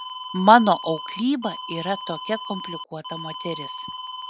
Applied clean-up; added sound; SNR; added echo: none; Alarm; 11 dB; none.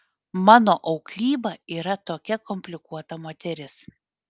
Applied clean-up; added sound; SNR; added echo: none; none; none; none.